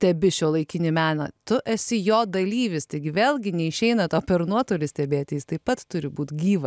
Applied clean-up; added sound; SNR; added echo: none; none; none; none.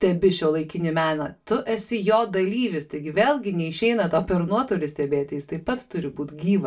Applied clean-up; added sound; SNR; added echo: none; none; none; reverberation time 0.2 s.